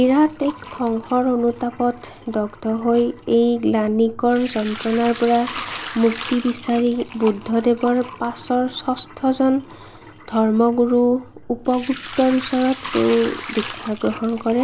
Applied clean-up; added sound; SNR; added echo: none; Sink (filling or washing) / Liquid; 15 dB; none.